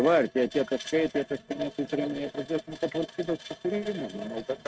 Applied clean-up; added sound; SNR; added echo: neural mask model RNNoise.